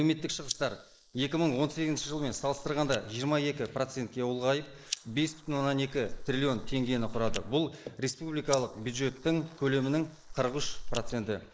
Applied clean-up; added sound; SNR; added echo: neural mask model Resemble Enhance denoiser.